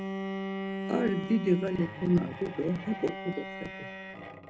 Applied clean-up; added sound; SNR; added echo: none; Bowed string instrument; 6 dB; none.